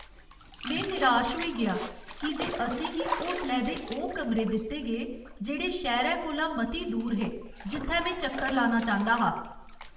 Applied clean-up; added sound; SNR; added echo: none; Bathtub (filling or washing); 11 dB; reverberation time 0.7 s.